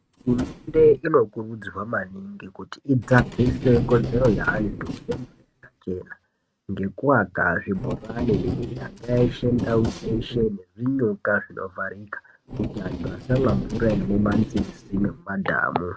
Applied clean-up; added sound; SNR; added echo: neural mask model RNNoise.